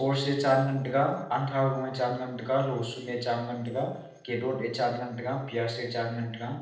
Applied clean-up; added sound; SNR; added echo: neural separator model SepFormer DNS4.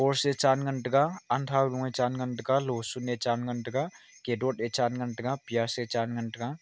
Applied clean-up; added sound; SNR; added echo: none; none; none; none.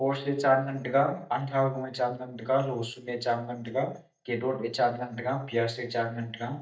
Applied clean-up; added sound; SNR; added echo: neural mask model DeepFilterNet 3.